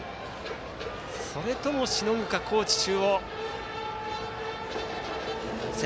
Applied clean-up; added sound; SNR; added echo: none; none; none; none.